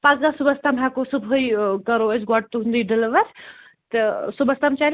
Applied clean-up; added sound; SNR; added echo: none; none; none; none.